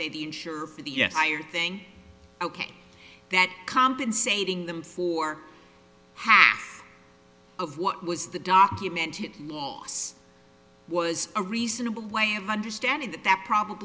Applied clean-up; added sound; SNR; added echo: none; none; none; none.